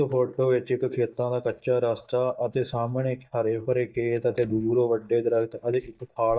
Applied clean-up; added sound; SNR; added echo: neural mask model DeepFilterNet 3.